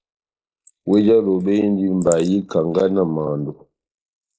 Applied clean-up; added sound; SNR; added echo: neural mask model Resemble Enhance denoiser.